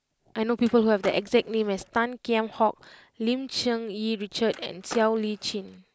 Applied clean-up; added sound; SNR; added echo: none; Skateboard; 18 dB; none.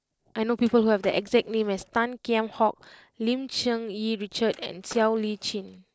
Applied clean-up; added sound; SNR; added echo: neural separator model SepFormer DNS4.